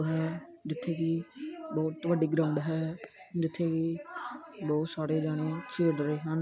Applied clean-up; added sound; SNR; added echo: none; none; none; none.